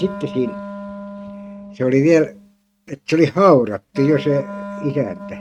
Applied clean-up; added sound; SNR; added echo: neural mask model RNNoise.